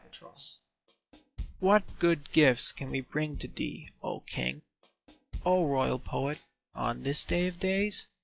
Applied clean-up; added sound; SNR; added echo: classical method log-MMSE.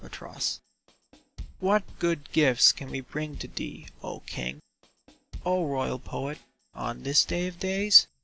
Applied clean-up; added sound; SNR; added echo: none; Drum kit; 18 dB; none.